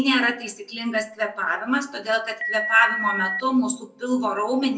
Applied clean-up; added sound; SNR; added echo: none; Telephone; 7 dB; reverberation time 0.2 s.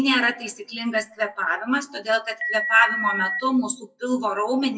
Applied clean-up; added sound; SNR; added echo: classical method WPE with log-MMSE.